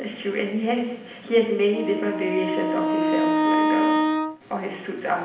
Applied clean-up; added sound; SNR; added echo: none; Wind instrument, woodwind instrument; -1 dB; reverberation time 0.8 s.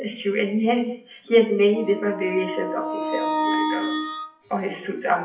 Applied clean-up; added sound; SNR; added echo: classical method WPE with log-MMSE.